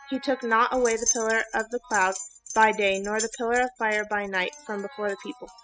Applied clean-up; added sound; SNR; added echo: classical method spectral subtraction.